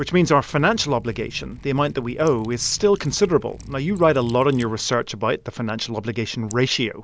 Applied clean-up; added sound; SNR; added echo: none; Liquid; 20 dB; none.